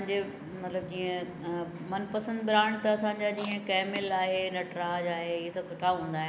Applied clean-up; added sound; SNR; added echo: none; Chewing, mastication; 17 dB; none.